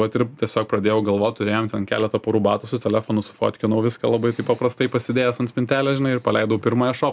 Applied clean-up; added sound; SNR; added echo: none; none; none; none.